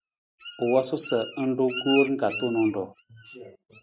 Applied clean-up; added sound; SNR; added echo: neural mask model RNNoise.